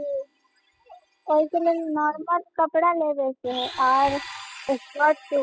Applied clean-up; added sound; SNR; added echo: classical method spectral subtraction.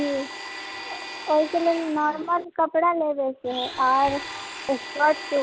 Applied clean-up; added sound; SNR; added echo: none; Domestic sounds, home sounds; 12 dB; none.